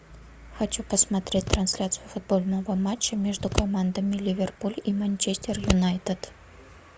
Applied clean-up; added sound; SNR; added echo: none; Scissors; 5 dB; none.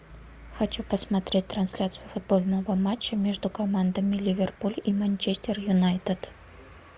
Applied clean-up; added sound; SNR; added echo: none; none; none; none.